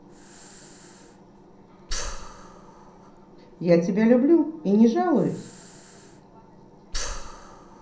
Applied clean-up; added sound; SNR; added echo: none; Breathing; 13 dB; reverberation time 0.6 s.